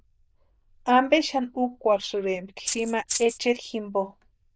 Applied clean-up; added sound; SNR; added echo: neural diffusion model UNIVERSE++.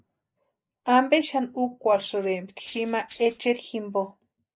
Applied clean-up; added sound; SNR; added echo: neural mask model Resemble Enhance denoiser.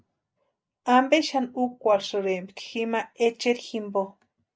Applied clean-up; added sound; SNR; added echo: none; none; none; none.